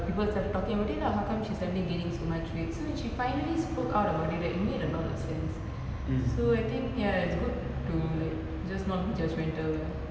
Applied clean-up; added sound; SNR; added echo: none; none; none; none.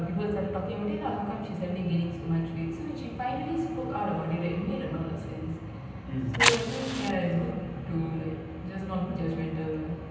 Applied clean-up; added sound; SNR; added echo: none; Fire; -2 dB; reverberation time 0.6 s.